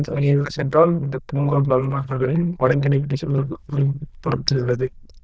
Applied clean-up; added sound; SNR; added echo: neural diffusion model UNIVERSE++.